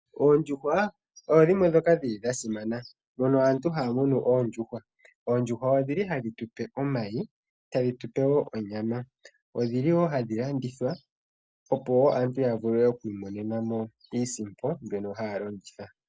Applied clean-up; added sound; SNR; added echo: none; none; none; none.